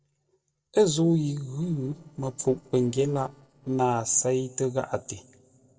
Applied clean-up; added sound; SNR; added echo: neural separator model SepFormer DNS4.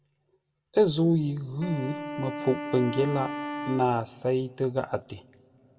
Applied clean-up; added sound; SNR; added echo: none; Wind instrument, woodwind instrument; 9 dB; reverberation time 1.5 s.